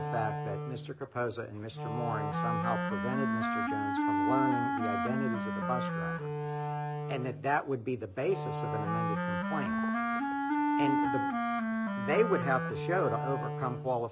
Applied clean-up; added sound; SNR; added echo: none; Wind instrument, woodwind instrument; -3 dB; none.